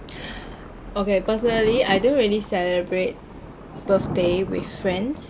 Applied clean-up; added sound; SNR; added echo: none; Thunder; 11 dB; none.